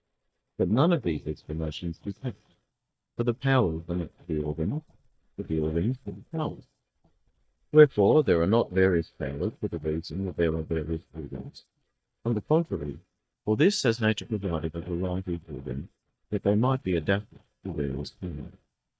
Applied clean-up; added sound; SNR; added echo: neural mask model DeepFilterNet 3.